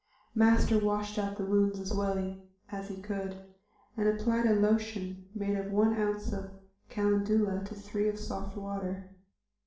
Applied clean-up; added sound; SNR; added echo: none; none; none; reverberation time 0.6 s.